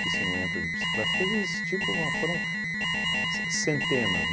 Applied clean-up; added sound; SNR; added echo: none; Alarm; -5 dB; none.